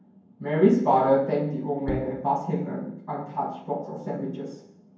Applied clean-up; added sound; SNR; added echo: none; Bowed string instrument; 10 dB; reverberation time 0.9 s.